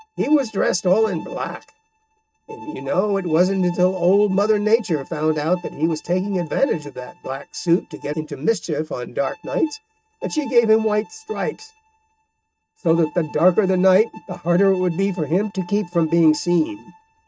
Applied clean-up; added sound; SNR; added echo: neural mask model RNNoise.